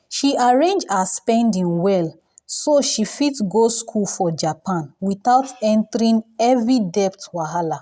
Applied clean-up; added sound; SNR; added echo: none; none; none; none.